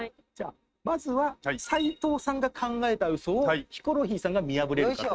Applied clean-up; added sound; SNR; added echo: neural mask model RNNoise.